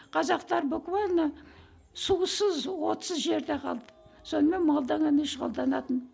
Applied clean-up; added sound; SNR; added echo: none; none; none; none.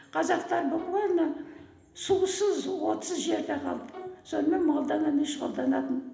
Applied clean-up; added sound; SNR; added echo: none; Bowed string instrument; 18 dB; reverberation time 1.0 s.